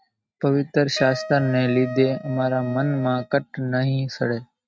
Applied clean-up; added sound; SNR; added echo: neural mask model RNNoise.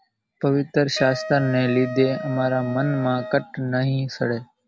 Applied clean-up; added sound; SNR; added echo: none; Wind instrument, woodwind instrument; 11 dB; none.